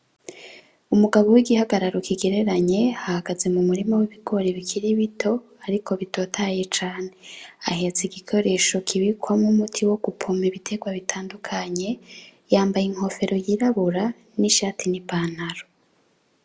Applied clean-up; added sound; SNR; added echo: none; none; none; none.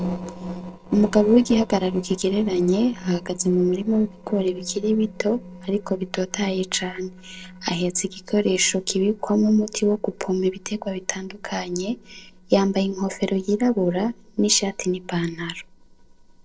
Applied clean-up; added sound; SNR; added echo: neural separator model SepFormer DNS4.